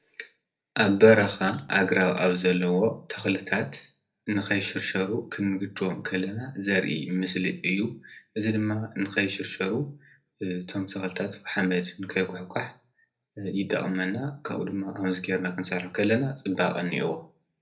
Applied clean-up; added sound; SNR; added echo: neural separator model SepFormer DNS4.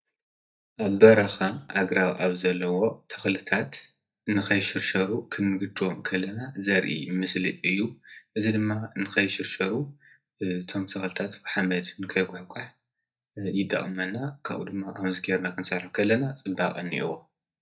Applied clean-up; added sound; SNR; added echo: neural mask model DeepFilterNet 3.